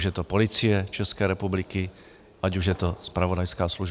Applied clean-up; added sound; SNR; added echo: none; none; none; none.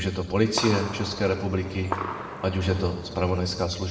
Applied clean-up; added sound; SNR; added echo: none; Gunshot, gunfire; 9 dB; reverberation time 1.0 s.